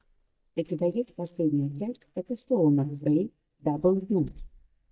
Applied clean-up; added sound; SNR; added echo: neural mask model DeepFilterNet 3.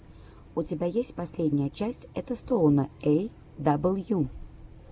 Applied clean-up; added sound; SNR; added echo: none; none; none; none.